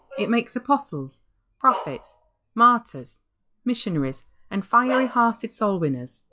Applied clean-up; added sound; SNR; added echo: classical method log-MMSE.